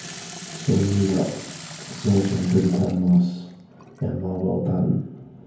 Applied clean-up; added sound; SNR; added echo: none; Sink (filling or washing) / Water tap, faucet; 17 dB; reverberation time 0.9 s.